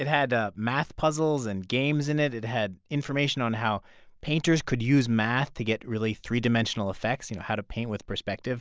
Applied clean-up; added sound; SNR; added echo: none; none; none; none.